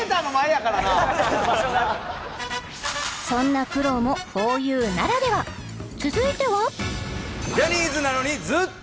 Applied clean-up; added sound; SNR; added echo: none; Thunder; 15 dB; none.